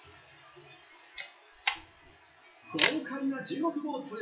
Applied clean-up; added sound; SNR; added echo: classical method WPE with log-MMSE.